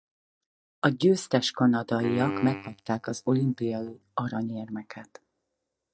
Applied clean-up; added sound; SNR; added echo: neural mask model DeepFilterNet 3.